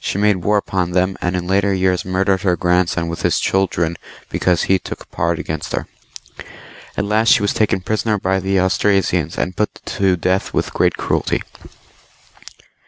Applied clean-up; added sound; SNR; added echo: none; none; none; none.